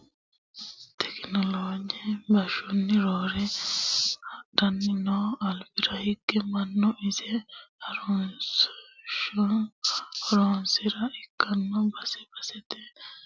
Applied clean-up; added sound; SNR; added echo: none; none; none; none.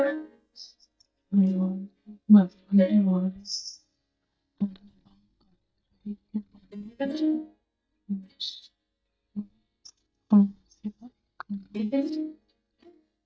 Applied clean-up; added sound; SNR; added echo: neural mask model DeepFilterNet 3.